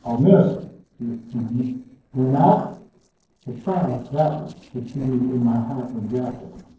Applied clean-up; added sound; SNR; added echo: neural separator model SepFormer DNS4.